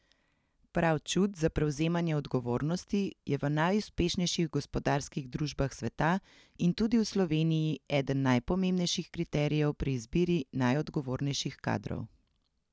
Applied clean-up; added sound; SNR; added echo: none; none; none; none.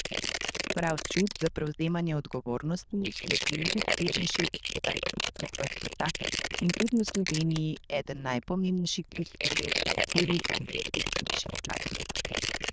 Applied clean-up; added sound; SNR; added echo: neural diffusion model UNIVERSE++.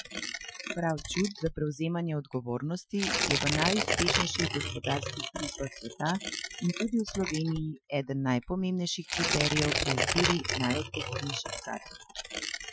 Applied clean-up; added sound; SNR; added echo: classical method Wiener filter.